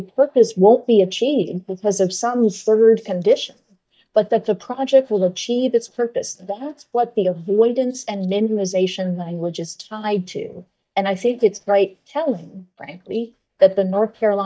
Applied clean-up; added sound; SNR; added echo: neural mask model DeepFilterNet 3.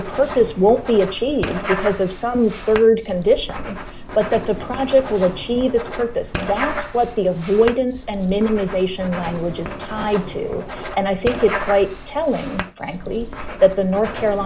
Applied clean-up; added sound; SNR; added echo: none; Writing; 10 dB; reverberation time 0.3 s.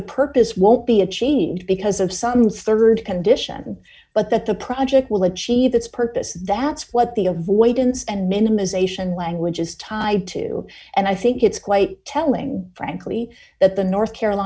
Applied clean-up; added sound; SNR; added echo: none; none; none; none.